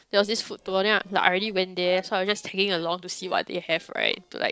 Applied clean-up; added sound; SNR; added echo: neural separator model SepFormer DNS4.